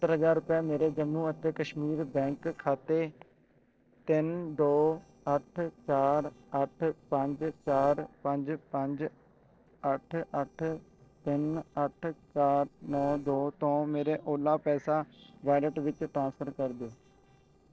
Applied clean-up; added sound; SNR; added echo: neural separator model SepFormer DNS4.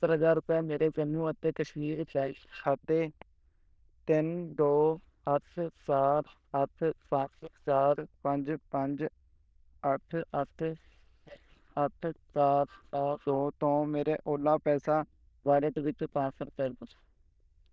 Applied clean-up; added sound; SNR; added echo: neural diffusion model UNIVERSE++.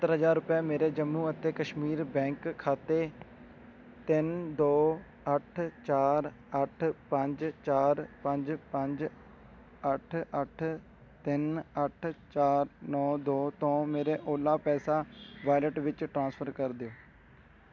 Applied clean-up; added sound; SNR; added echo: none; none; none; none.